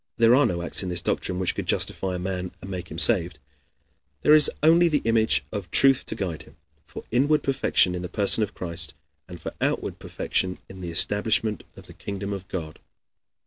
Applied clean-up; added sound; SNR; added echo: none; none; none; none.